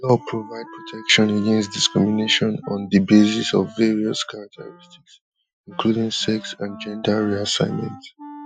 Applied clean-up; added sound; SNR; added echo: classical method Wiener filter.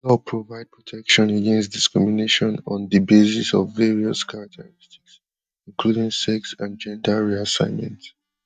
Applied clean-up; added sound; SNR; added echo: neural mask model DeepFilterNet 3.